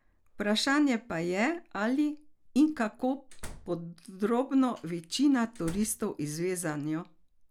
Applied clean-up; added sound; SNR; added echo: none; Slam; 15 dB; none.